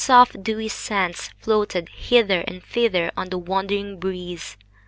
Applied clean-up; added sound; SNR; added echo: none; none; none; none.